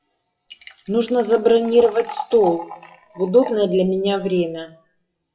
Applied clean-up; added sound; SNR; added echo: classical method WPE with log-MMSE.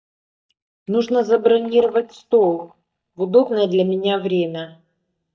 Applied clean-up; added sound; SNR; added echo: neural mask model DeepFilterNet 3.